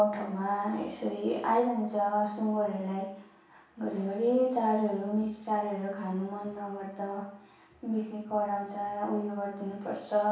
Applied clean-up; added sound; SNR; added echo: none; none; none; reverberation time 0.6 s.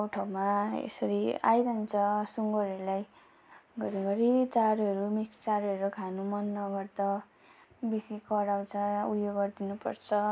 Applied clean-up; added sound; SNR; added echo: none; none; none; none.